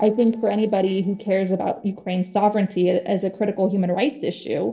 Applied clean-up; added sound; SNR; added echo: neural separator model SepFormer DNS4.